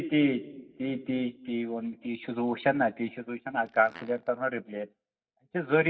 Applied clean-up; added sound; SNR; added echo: neural mask model DeepFilterNet 3.